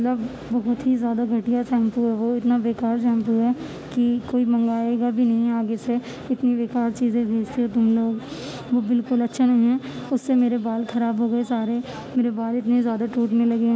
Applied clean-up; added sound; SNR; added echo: none; none; none; none.